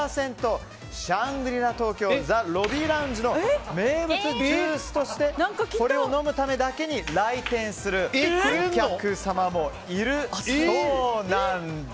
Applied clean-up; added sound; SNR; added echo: none; none; none; none.